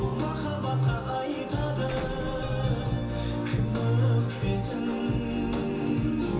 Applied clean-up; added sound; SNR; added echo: none; Explosion; 17 dB; reverberation time 0.6 s.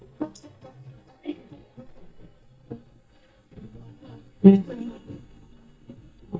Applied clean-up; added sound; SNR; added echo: neural mask model DeepFilterNet 3.